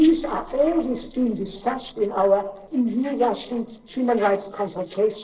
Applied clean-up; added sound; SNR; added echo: neural separator model SepFormer DNS4.